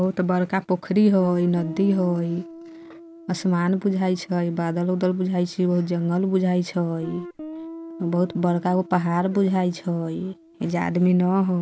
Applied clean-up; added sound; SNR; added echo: none; Guitar; 19 dB; none.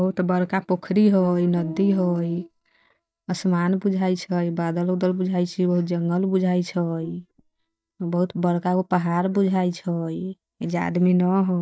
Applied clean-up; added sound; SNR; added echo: neural mask model DeepFilterNet 3.